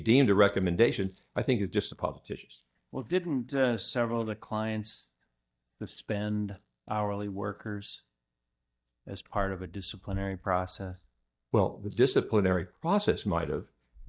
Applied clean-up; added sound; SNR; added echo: neural mask model DeepFilterNet 3.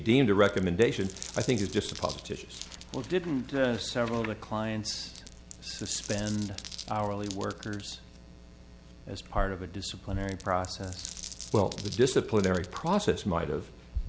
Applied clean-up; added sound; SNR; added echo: none; Glass; 15 dB; none.